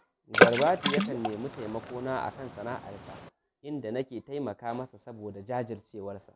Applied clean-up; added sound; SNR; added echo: none; Water / Splash, splatter; -5 dB; none.